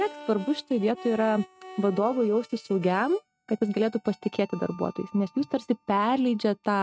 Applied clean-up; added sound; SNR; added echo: neural mask model RNNoise.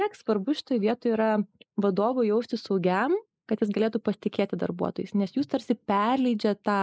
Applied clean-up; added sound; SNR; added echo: neural mask model Resemble Enhance denoiser.